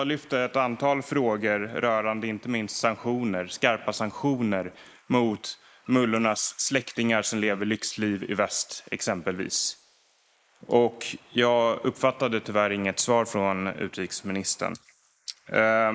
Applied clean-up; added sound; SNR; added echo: neural mask model Resemble Enhance denoiser.